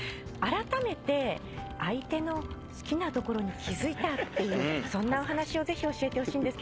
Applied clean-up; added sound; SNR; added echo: none; Computer keyboard + Organ; 13 dB; none.